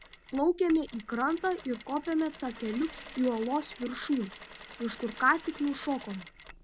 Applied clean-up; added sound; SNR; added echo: none; Mechanisms; 14 dB; none.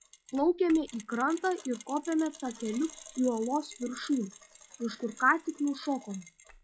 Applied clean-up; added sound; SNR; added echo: classical method log-MMSE.